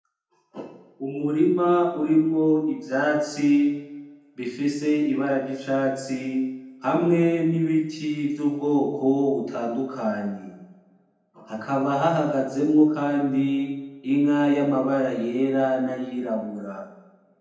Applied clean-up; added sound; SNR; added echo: none; none; none; reverberation time 0.9 s.